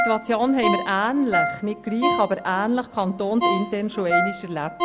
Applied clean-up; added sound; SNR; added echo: none; Ringtone; 2 dB; none.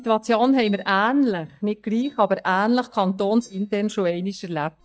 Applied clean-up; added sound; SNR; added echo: neural mask model DeepFilterNet 3.